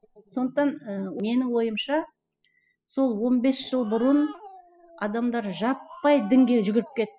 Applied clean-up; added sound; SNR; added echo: classical method spectral subtraction.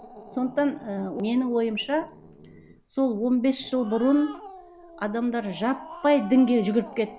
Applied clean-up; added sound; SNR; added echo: none; Growling; 19 dB; none.